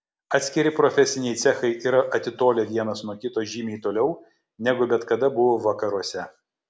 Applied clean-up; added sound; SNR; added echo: none; none; none; none.